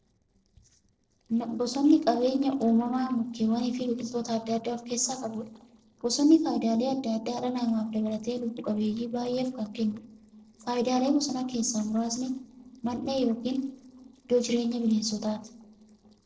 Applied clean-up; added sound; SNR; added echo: neural separator model SepFormer DNS4.